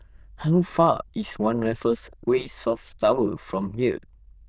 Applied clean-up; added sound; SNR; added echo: neural diffusion model UNIVERSE++.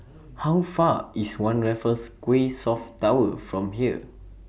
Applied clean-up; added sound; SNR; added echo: none; none; none; none.